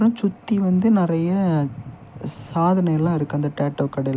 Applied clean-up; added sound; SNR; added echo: none; none; none; none.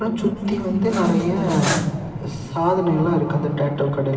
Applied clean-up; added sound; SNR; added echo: none; Cutlery, silverware; 10 dB; reverberation time 2.8 s.